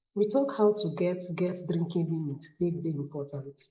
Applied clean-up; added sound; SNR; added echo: neural mask model Resemble Enhance denoiser.